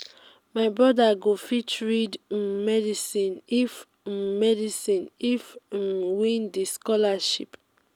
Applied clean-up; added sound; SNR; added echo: none; none; none; none.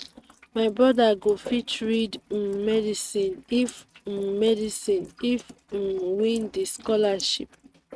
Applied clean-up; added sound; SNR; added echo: neural mask model RNNoise.